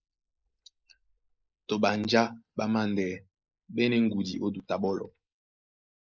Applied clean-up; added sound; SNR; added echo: neural mask model Resemble Enhance denoiser.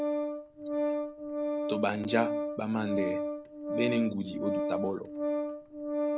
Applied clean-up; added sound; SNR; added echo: none; Organ; -1 dB; none.